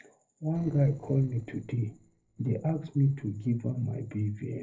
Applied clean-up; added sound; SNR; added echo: neural separator model SepFormer DNS4.